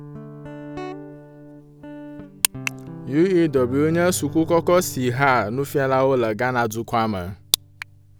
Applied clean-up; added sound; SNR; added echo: none; Guitar; 15 dB; none.